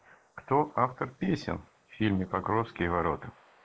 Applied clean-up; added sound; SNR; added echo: neural mask model Resemble Enhance denoiser.